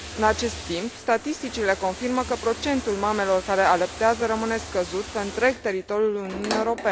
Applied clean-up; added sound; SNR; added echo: none; Bathtub (filling or washing); 12 dB; none.